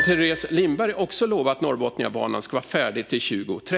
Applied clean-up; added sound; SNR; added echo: none; Piano; 11 dB; none.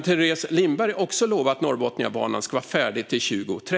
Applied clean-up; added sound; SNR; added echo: none; none; none; none.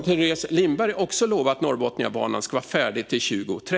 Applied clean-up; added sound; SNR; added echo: neural separator model SepFormer DNS4.